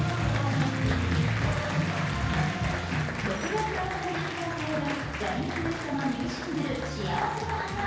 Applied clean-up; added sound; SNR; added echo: none; Applause; 7 dB; reverberation time 1.2 s.